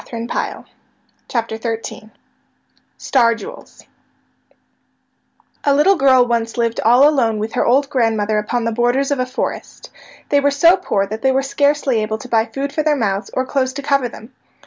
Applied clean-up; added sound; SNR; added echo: none; none; none; none.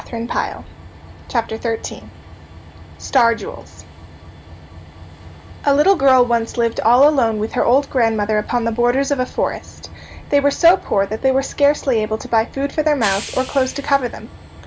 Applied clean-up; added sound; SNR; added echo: none; Train; 17 dB; none.